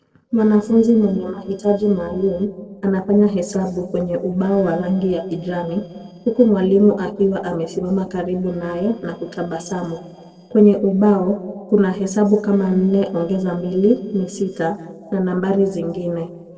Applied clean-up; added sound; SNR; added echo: neural separator model SepFormer DNS4.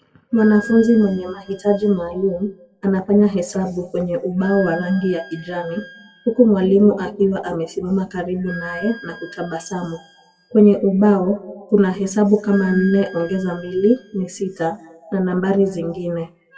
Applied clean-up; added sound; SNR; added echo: classical method WPE with log-MMSE.